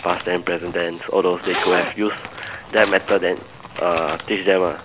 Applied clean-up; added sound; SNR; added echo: none; Zipper (clothing); 10 dB; none.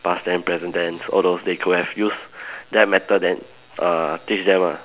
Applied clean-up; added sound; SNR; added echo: none; none; none; none.